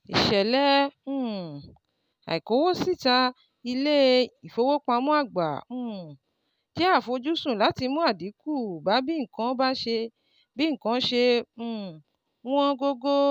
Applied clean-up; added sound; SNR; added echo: none; none; none; none.